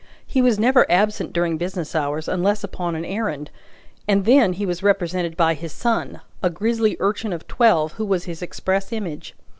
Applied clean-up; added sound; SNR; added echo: none; none; none; none.